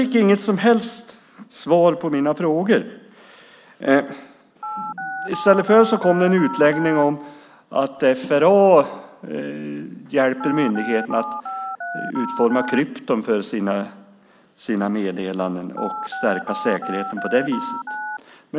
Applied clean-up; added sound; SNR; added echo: none; Telephone; 9 dB; none.